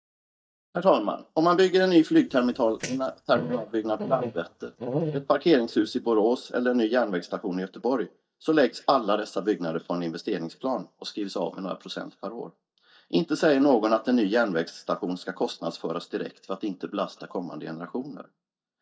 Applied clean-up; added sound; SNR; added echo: neural mask model DeepFilterNet 3.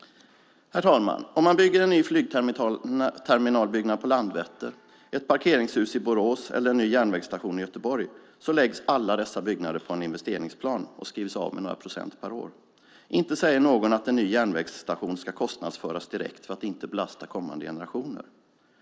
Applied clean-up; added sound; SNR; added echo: none; none; none; none.